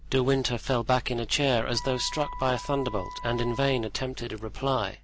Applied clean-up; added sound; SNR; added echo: none; Wind instrument, woodwind instrument; 14 dB; none.